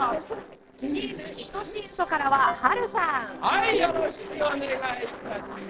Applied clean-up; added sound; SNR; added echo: neural separator model SepFormer DNS4.